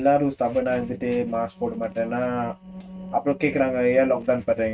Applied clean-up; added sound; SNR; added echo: neural mask model RNNoise.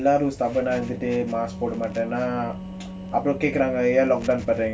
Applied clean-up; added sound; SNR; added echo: none; Wind instrument, woodwind instrument; 13 dB; none.